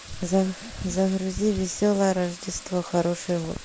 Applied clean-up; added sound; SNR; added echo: none; Bathtub (filling or washing); 17 dB; none.